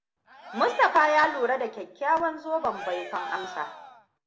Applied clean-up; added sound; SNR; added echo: none; Cheering; 13 dB; reverberation time 0.5 s.